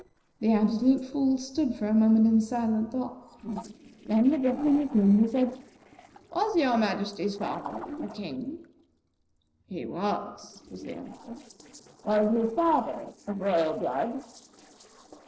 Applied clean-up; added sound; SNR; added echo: neural separator model SepFormer DNS4.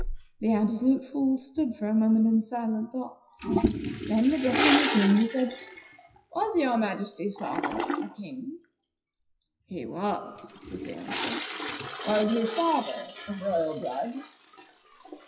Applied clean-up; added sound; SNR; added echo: classical method WPE with log-MMSE.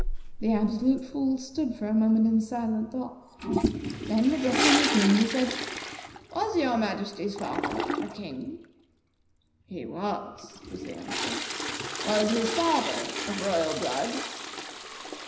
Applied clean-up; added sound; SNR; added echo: none; Toilet flush; 4 dB; reverberation time 0.9 s.